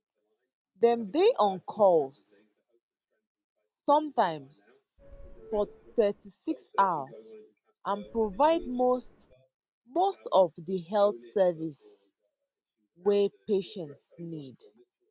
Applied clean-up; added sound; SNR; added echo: none; Subway, metro, underground / Doorbell; 19 dB; none.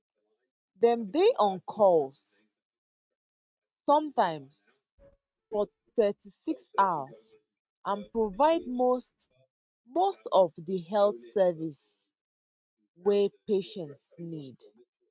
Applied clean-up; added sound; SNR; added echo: neural mask model RNNoise.